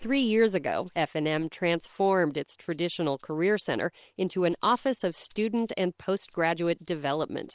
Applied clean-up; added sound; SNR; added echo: neural separator model SepFormer WHAM!.